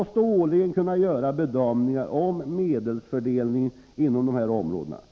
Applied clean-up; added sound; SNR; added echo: none; none; none; none.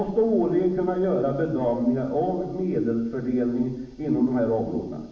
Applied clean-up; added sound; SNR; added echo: none; none; none; reverberation time 0.6 s.